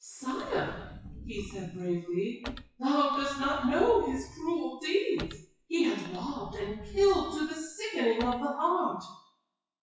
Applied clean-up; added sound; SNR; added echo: classical method WPE with log-MMSE.